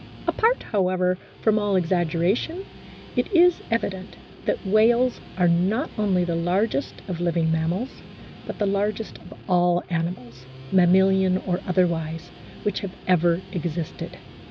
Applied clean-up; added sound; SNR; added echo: none; Guitar; 18 dB; none.